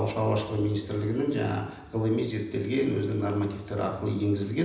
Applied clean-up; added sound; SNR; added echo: none; none; none; reverberation time 0.9 s.